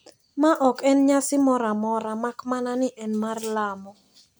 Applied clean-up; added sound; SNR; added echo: none; none; none; none.